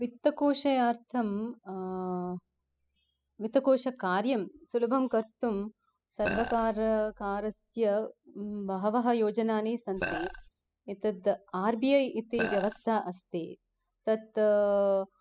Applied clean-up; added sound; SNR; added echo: classical method spectral subtraction.